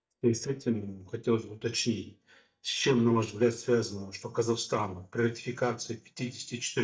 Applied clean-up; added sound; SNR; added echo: neural mask model DeepFilterNet 3.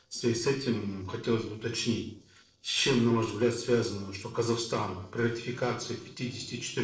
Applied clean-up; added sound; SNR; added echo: neural separator model SepFormer DNS4.